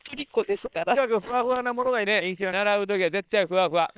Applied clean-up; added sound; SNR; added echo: neural separator model SepFormer WHAM!.